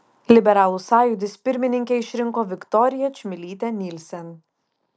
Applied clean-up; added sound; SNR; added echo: none; none; none; none.